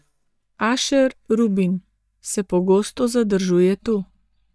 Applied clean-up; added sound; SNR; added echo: neural mask model DeepFilterNet 3.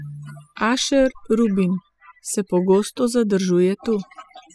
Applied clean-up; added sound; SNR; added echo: classical method spectral subtraction.